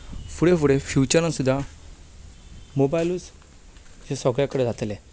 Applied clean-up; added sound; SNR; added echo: none; none; none; none.